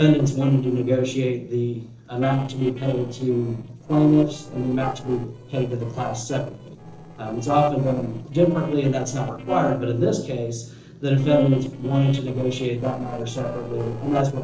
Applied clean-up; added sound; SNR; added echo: neural separator model SepFormer DNS4.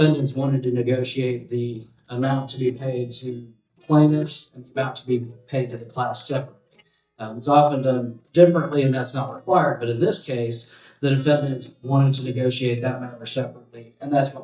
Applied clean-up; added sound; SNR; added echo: neural mask model DeepFilterNet 3.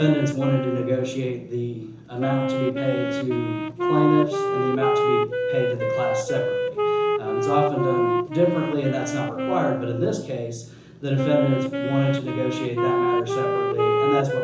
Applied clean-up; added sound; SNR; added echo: none; Wind instrument, woodwind instrument; 0 dB; reverberation time 0.7 s.